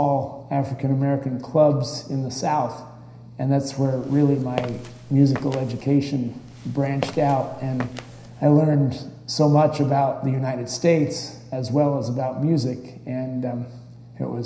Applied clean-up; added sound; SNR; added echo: none; Walk, footsteps; 15 dB; reverberation time 0.9 s.